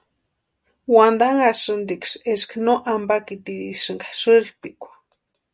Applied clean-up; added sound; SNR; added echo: none; none; none; none.